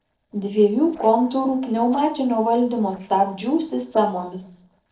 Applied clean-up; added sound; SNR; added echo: neural separator model SepFormer DNS4.